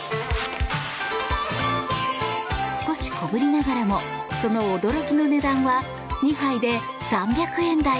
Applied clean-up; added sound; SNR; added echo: none; none; none; none.